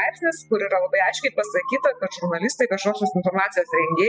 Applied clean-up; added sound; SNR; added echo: classical method spectral subtraction.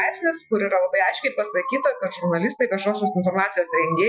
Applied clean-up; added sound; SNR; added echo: classical method Wiener filter.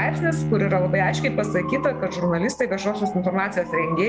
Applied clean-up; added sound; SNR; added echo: none; Bowed string instrument; 6 dB; none.